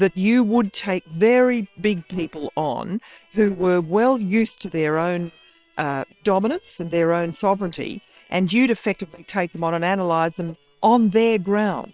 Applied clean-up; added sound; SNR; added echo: neural separator model SepFormer WHAM!.